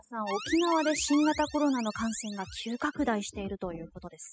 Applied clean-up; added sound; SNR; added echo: classical method spectral subtraction.